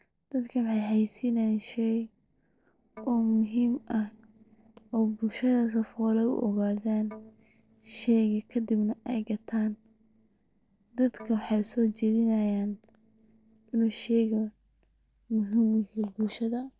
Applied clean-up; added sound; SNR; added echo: neural separator model SepFormer DNS4.